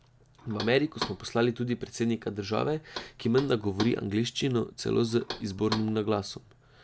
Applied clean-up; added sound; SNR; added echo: none; Knock; 14 dB; none.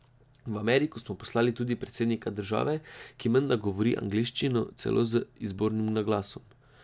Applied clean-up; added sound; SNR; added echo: none; none; none; none.